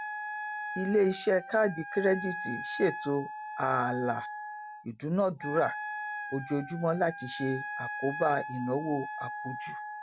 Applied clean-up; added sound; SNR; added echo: none; Wind instrument, woodwind instrument; 8 dB; none.